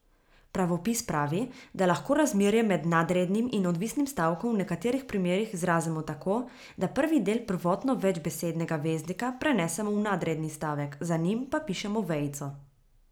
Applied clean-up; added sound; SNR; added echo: none; none; none; none.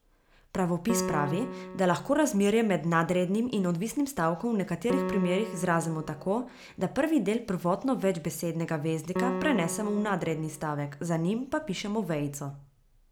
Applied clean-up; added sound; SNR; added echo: none; Piano; 9 dB; none.